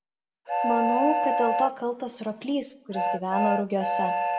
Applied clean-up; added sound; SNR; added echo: none; Train; -1 dB; reverberation time 0.6 s.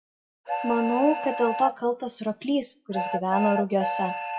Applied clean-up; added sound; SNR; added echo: classical method WPE with log-MMSE.